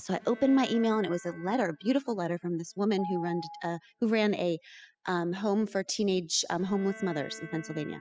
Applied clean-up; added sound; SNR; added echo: classical method spectral subtraction.